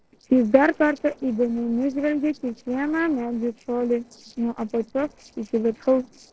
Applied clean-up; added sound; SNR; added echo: neural separator model SepFormer DNS4.